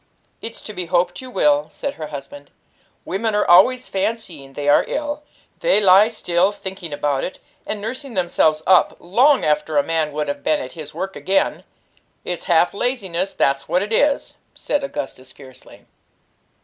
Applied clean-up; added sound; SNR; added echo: none; none; none; none.